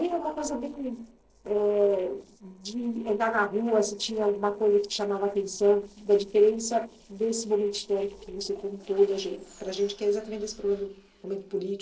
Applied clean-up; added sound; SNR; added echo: neural separator model SepFormer DNS4.